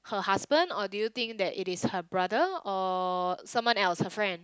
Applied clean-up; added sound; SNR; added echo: none; none; none; none.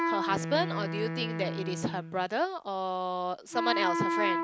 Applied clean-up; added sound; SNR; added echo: none; Wind instrument, woodwind instrument; 1 dB; none.